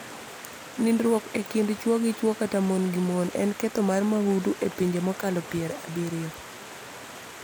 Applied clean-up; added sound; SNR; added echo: none; Stream; 15 dB; none.